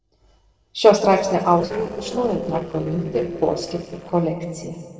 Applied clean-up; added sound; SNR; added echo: neural separator model SepFormer DNS4.